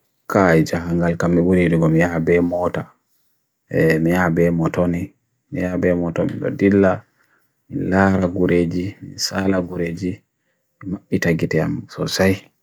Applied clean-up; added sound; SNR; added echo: none; none; none; none.